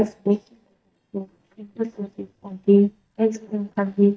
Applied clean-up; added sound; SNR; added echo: neural mask model DeepFilterNet 3.